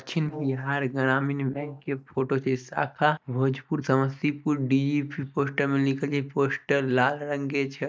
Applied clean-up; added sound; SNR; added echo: neural mask model DeepFilterNet 3.